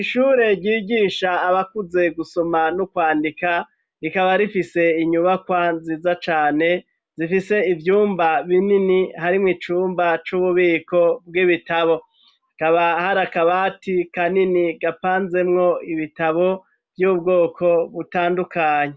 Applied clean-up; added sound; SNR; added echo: none; none; none; none.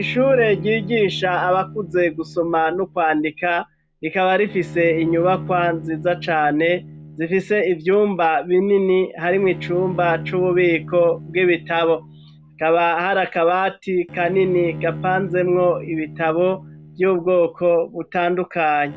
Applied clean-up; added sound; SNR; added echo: none; Bowed string instrument; 15 dB; none.